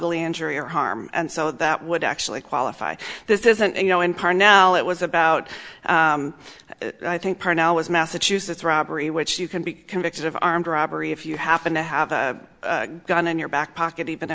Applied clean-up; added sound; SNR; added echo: none; none; none; none.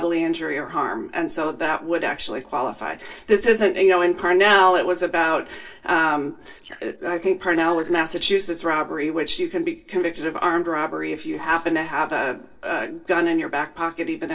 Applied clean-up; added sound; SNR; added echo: neural separator model SepFormer DNS4.